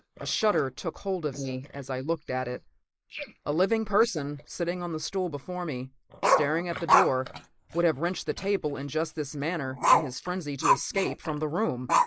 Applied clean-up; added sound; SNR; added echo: neural mask model Resemble Enhance denoiser.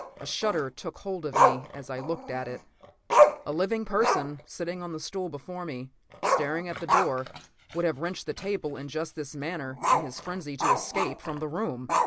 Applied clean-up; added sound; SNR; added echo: none; Growling; -3 dB; none.